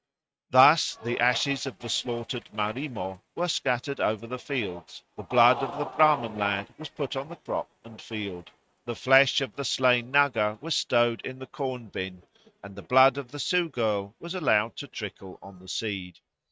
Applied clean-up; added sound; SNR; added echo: neural mask model RNNoise.